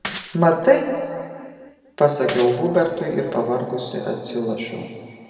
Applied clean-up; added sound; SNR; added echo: none; Shatter / Crushing; 12 dB; reverberation time 2.0 s.